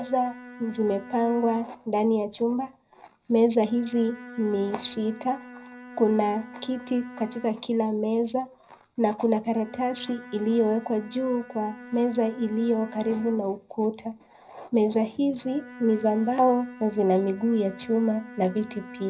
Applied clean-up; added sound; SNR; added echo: none; Bowed string instrument; 18 dB; reverberation time 0.3 s.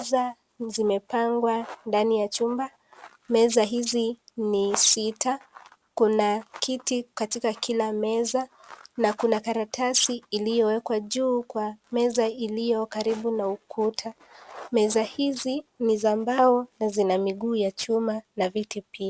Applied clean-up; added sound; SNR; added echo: none; none; none; none.